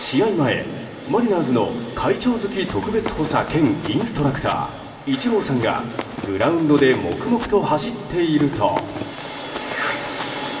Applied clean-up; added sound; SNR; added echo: none; Run; 13 dB; reverberation time 2.4 s.